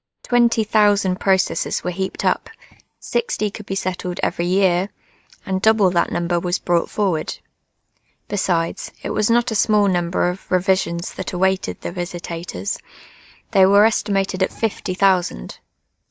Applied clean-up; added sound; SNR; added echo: neural mask model DeepFilterNet 3.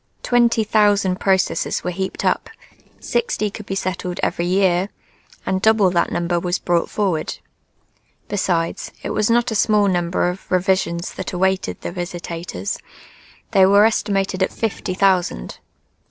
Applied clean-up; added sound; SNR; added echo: neural separator model SepFormer DNS4.